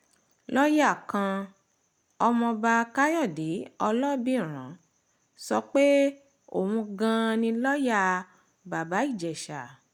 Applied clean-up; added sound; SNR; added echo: none; none; none; none.